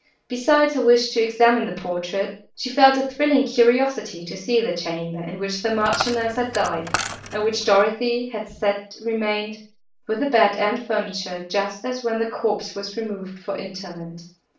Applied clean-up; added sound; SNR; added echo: none; Coin (dropping); 9 dB; reverberation time 0.4 s.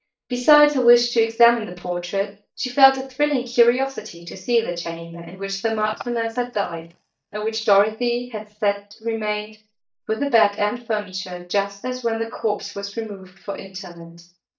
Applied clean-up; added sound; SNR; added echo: neural mask model DeepFilterNet 3.